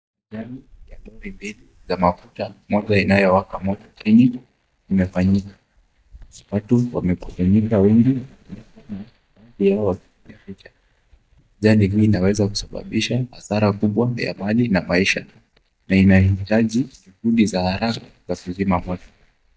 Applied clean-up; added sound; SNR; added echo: neural mask model DeepFilterNet 3.